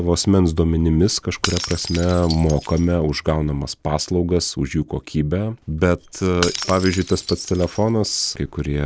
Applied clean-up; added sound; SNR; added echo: none; Shatter / Crushing; 13 dB; none.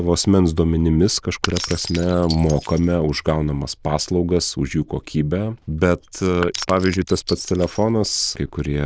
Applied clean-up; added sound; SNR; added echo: neural diffusion model UNIVERSE++.